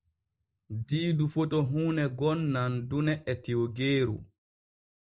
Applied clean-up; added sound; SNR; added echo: neural mask model Resemble Enhance denoiser.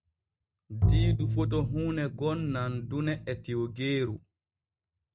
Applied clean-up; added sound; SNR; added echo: neural mask model RNNoise.